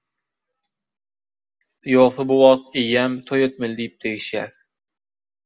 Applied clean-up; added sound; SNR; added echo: none; none; none; none.